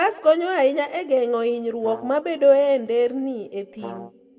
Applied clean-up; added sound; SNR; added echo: none; Brass instrument; 17 dB; reverberation time 1.9 s.